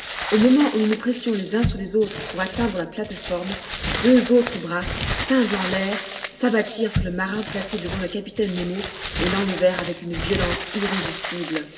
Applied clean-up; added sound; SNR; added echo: none; Crumpling, crinkling; 7 dB; reverberation time 3.0 s.